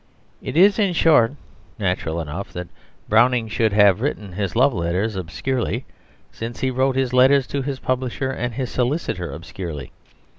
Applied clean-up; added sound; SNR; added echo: none; none; none; none.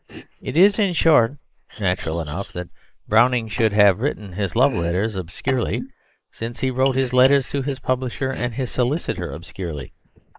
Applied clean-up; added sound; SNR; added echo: neural mask model Resemble Enhance denoiser.